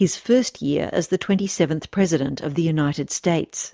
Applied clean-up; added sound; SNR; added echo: none; none; none; none.